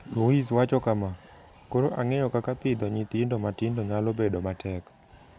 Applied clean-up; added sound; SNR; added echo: none; none; none; none.